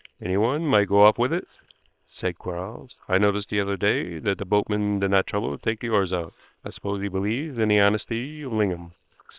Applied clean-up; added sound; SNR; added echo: neural separator model SepFormer WHAM!.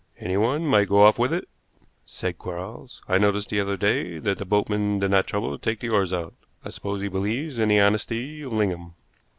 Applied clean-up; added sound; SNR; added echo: none; none; none; none.